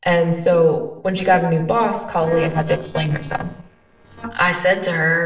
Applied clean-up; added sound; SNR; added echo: neural separator model SepFormer DNS4.